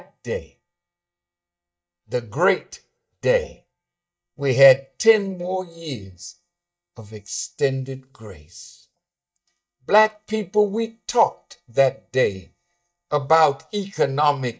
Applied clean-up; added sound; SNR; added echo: neural mask model DeepFilterNet 3.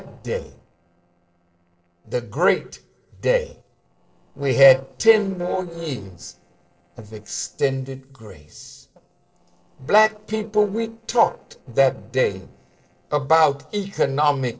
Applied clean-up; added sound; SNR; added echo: neural separator model SepFormer DNS4.